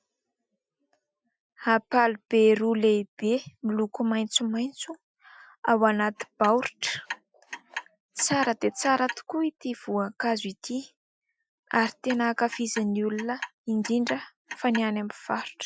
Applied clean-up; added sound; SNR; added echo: classical method Wiener filter.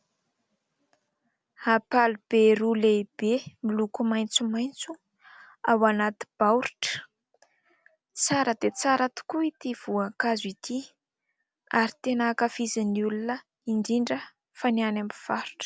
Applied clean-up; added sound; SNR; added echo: none; none; none; none.